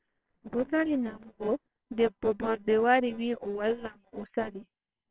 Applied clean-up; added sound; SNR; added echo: neural separator model SepFormer WHAMR!.